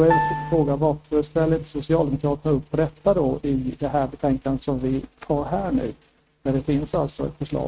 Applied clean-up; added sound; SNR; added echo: neural mask model RNNoise.